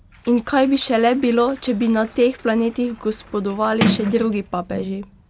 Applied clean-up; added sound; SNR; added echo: none; Sliding door; 10 dB; none.